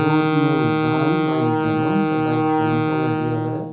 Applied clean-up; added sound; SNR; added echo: none; Wind instrument, woodwind instrument; -5 dB; reverberation time 0.8 s.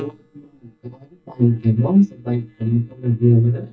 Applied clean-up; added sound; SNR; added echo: neural mask model DeepFilterNet 3.